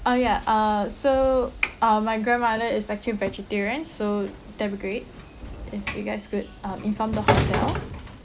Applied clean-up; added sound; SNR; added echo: none; Sliding door / Train; 7 dB; none.